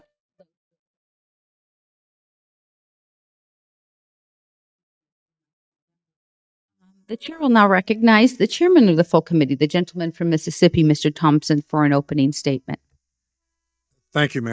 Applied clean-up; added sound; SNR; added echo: neural mask model DeepFilterNet 3.